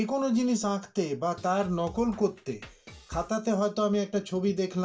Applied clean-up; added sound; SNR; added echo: none; Drum kit; 18 dB; reverberation time 0.2 s.